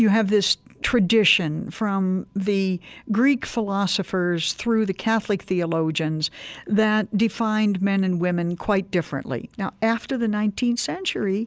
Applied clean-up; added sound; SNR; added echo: none; none; none; none.